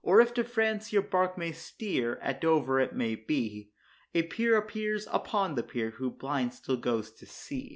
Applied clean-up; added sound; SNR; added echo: none; none; none; none.